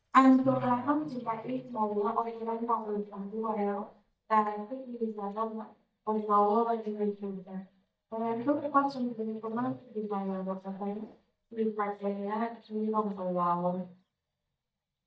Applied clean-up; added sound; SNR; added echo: neural mask model DeepFilterNet 3.